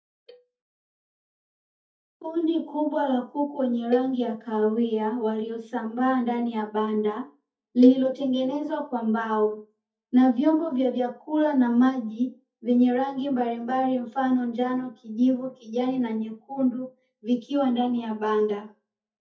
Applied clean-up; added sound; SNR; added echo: neural mask model DeepFilterNet 3.